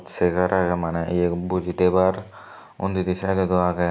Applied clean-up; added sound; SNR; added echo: none; none; none; none.